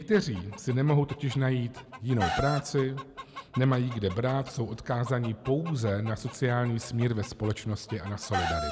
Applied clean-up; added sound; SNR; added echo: none; Chicken, rooster; 11 dB; none.